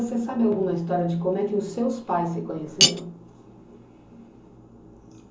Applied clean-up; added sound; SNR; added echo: none; Cutlery, silverware; 0 dB; reverberation time 0.8 s.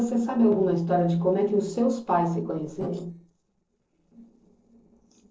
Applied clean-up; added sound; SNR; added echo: neural separator model SepFormer DNS4.